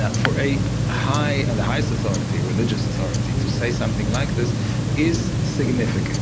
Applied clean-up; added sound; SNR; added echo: none; Tick-tock; -5 dB; none.